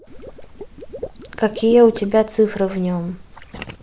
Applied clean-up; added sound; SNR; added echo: none; Water / Liquid; 17 dB; none.